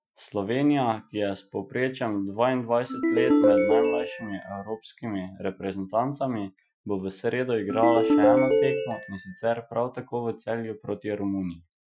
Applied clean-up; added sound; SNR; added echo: classical method Wiener filter.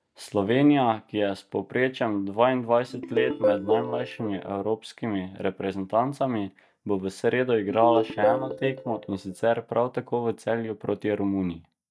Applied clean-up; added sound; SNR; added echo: neural mask model DeepFilterNet 3.